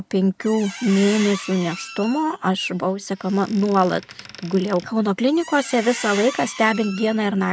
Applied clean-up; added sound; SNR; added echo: none; Squeak; 15 dB; none.